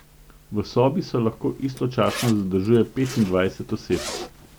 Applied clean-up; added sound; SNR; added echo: none; Zipper (clothing); 15 dB; none.